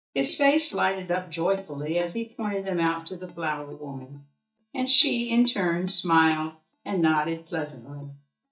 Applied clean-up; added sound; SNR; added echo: neural mask model DeepFilterNet 3.